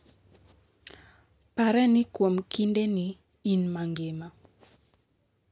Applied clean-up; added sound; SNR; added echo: none; none; none; none.